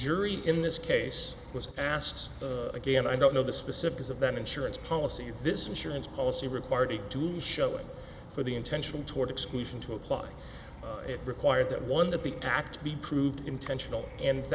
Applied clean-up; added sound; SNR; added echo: none; Insect / Frog; 15 dB; none.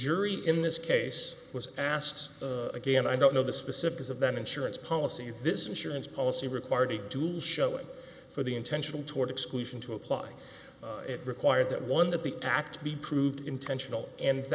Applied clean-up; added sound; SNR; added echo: none; none; none; none.